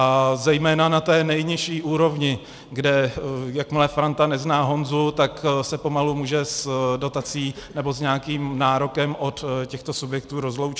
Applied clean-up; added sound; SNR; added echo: none; none; none; none.